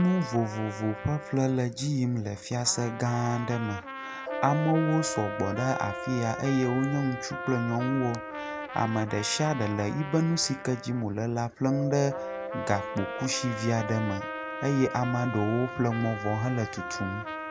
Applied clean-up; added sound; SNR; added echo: none; Trumpet + Mallet percussion; 8 dB; none.